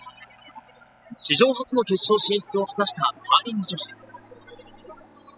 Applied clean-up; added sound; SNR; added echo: classical method spectral subtraction.